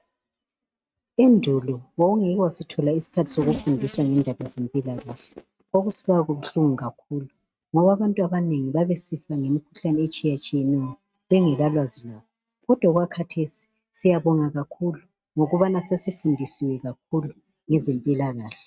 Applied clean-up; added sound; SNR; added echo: neural mask model RNNoise.